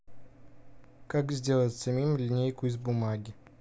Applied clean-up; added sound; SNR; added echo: none; none; none; none.